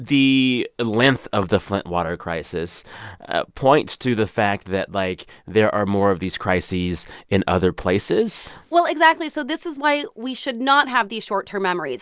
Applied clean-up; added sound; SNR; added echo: none; none; none; none.